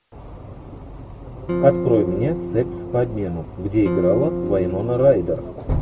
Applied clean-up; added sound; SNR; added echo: none; Electric guitar / Strum; 4 dB; none.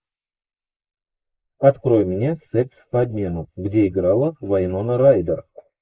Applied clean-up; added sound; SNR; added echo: neural mask model Resemble Enhance denoiser.